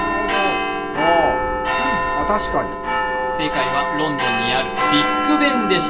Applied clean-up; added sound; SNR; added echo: none; Subway, metro, underground / Train; 16 dB; reverberation time 0.2 s.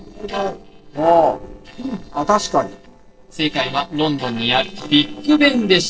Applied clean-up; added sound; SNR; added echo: neural separator model SepFormer DNS4.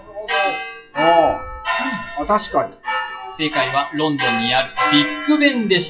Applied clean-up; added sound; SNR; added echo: classical method WPE with log-MMSE.